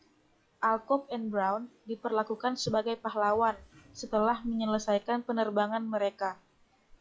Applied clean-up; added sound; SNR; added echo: classical method log-MMSE.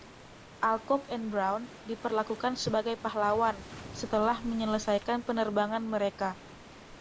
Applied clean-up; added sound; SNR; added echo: none; Waves, surf; 16 dB; none.